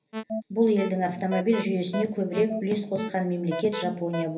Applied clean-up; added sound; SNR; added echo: none; Alarm; 8 dB; reverberation time 0.3 s.